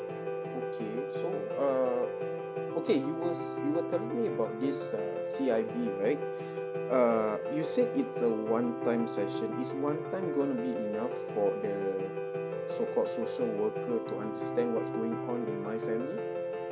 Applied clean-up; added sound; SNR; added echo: none; Piano; 2 dB; none.